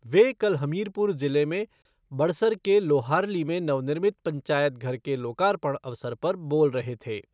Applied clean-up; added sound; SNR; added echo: none; none; none; none.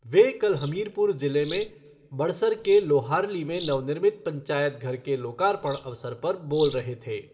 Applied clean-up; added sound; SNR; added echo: none; Bird vocalization, bird call, bird song; 19 dB; reverberation time 1.2 s.